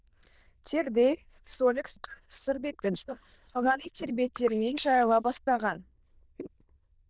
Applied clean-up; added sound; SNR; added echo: neural diffusion model UNIVERSE++.